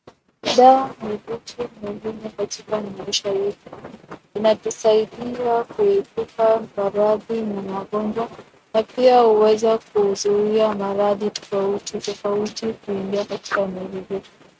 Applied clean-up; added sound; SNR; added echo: neural mask model RNNoise.